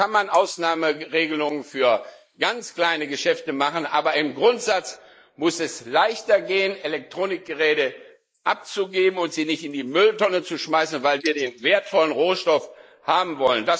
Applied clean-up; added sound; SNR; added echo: neural mask model Resemble Enhance denoiser.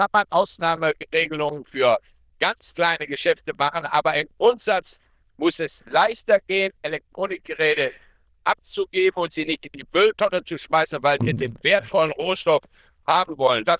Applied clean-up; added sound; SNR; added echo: neural diffusion model UNIVERSE++.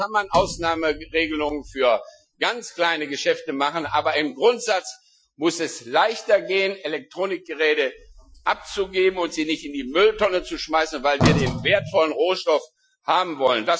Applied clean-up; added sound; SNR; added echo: classical method Wiener filter.